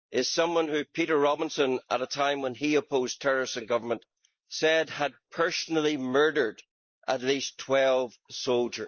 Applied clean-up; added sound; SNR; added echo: neural mask model Resemble Enhance denoiser.